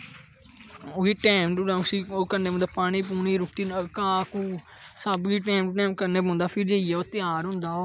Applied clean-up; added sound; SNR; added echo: none; none; none; none.